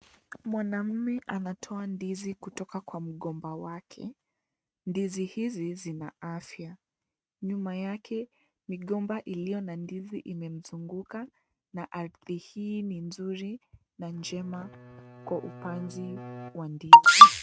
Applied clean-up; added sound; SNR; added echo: neural mask model RNNoise.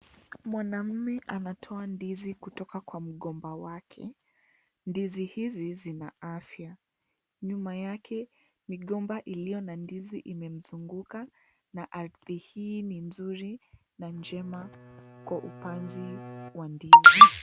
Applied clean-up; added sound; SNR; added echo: none; Bowed string instrument; 19 dB; none.